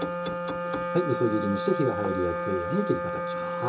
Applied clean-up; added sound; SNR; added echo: none; Wind instrument, woodwind instrument; 1 dB; reverberation time 0.2 s.